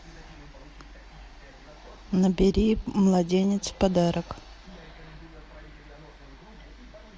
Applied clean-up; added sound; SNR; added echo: none; none; none; none.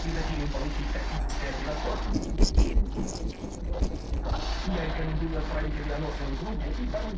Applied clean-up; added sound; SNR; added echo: neural separator model SepFormer DNS4.